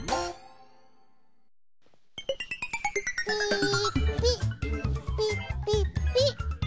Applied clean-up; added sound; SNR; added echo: none; none; none; none.